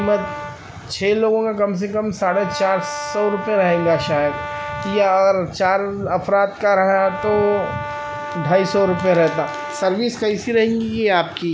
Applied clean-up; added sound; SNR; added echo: none; Brass instrument; 11 dB; none.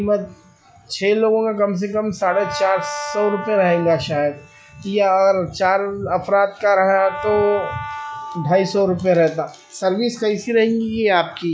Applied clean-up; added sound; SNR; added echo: classical method log-MMSE.